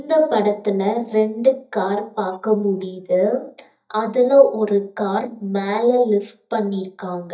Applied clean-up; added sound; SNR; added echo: neural mask model DeepFilterNet 3.